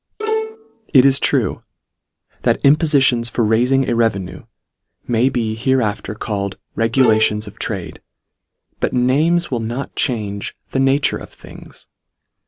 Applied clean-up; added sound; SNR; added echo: none; Bowed string instrument; 5 dB; none.